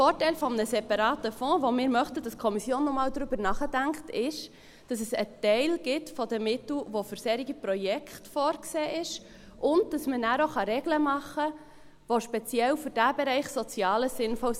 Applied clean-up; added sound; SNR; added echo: none; Wind; 15 dB; none.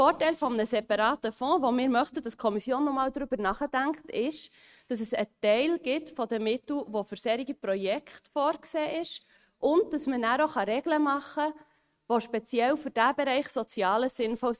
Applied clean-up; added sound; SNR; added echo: neural mask model RNNoise.